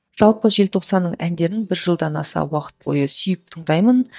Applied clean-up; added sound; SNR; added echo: neural mask model DeepFilterNet 3.